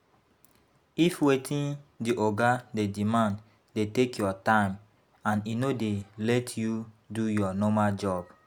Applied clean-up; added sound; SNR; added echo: none; none; none; none.